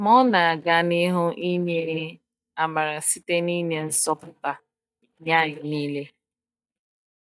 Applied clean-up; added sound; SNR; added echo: neural mask model DeepFilterNet 3.